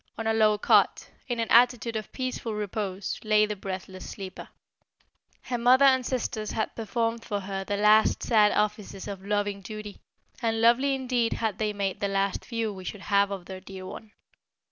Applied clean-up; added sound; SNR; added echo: none; none; none; none.